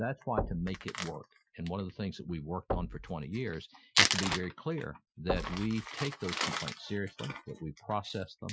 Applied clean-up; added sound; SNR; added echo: classical method Wiener filter.